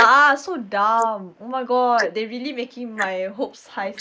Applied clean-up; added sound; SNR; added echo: neural mask model Resemble Enhance denoiser.